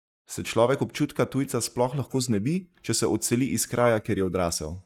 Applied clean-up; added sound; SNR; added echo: neural mask model DeepFilterNet 3.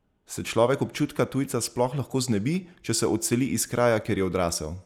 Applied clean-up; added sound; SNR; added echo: none; none; none; none.